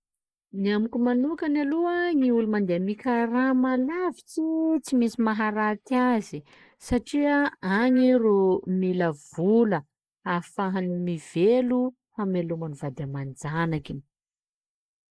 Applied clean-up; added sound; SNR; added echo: neural mask model Resemble Enhance denoiser.